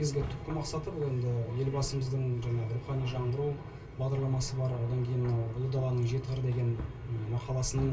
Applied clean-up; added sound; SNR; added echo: none; Wood; 18 dB; reverberation time 0.2 s.